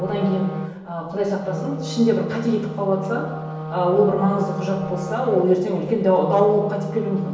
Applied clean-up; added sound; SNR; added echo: none; Wind instrument, woodwind instrument; 9 dB; reverberation time 1.0 s.